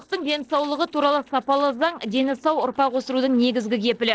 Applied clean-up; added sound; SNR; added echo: neural separator model SepFormer DNS4.